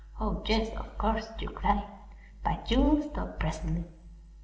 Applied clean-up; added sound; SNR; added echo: none; none; none; reverberation time 0.9 s.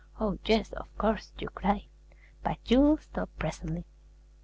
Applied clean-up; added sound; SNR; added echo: none; none; none; none.